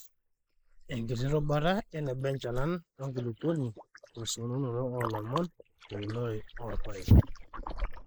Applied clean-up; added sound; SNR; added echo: neural mask model Resemble Enhance denoiser.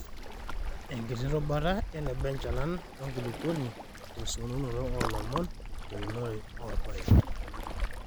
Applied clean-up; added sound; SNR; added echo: none; Waves, surf; 2 dB; none.